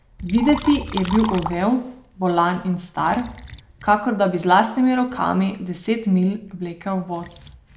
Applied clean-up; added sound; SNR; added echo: none; Liquid; 14 dB; none.